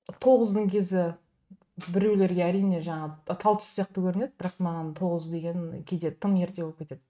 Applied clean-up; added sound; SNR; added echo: neural mask model RNNoise.